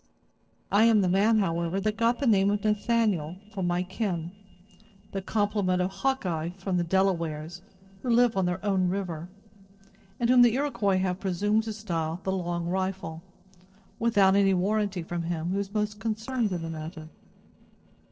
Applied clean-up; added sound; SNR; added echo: neural separator model SepFormer DNS4.